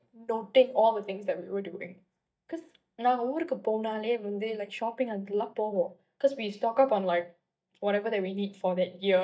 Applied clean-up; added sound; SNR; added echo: neural mask model DeepFilterNet 3.